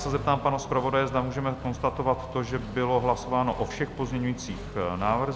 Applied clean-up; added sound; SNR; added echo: none; Accelerating, revving, vroom; 12 dB; none.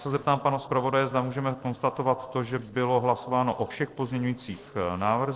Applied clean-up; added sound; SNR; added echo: neural separator model SepFormer DNS4.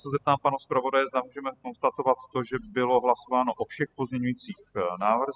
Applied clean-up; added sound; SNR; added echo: classical method spectral subtraction.